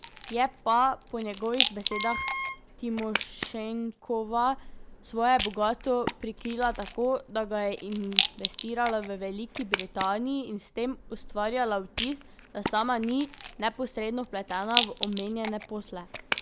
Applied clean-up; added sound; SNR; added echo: none; Wind instrument, woodwind instrument + Rattle; 5 dB; none.